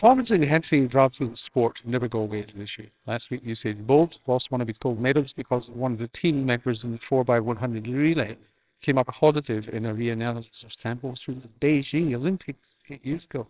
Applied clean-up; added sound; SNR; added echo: neural separator model SepFormer WHAMR!.